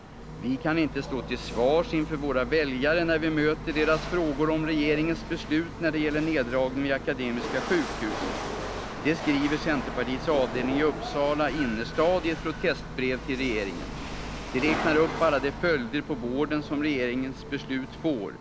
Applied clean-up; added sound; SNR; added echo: none; Rattle / Chatter / Hiss / Engine / Mechanisms; 8 dB; none.